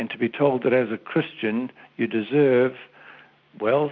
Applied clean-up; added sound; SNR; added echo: none; none; none; none.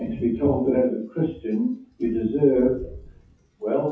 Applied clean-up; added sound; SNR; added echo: classical method WPE with log-MMSE.